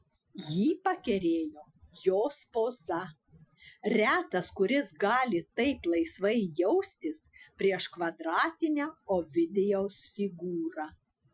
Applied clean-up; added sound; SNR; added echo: classical method Wiener filter.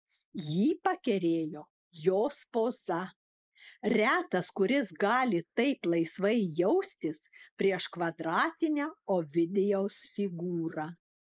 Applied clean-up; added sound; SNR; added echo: neural mask model Resemble Enhance denoiser.